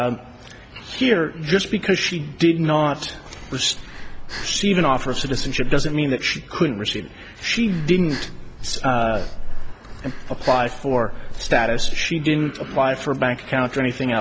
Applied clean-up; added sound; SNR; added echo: none; Breathing; 3 dB; none.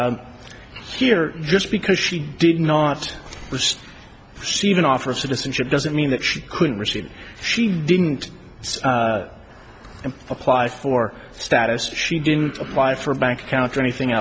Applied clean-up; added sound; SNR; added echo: none; none; none; none.